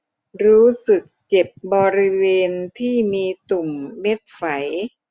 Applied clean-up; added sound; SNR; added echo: none; none; none; none.